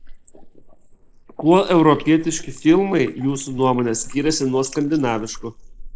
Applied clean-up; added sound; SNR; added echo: neural mask model Resemble Enhance denoiser.